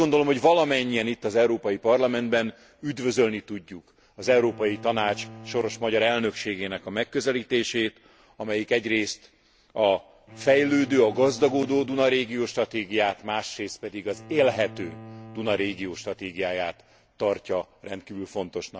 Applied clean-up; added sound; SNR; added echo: none; Bowed string instrument; 20 dB; none.